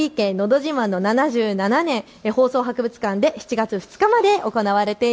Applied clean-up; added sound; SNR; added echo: none; none; none; none.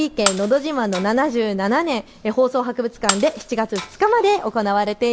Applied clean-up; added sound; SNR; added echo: none; Shatter; 11 dB; none.